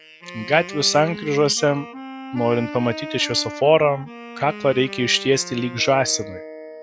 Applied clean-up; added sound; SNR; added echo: classical method log-MMSE.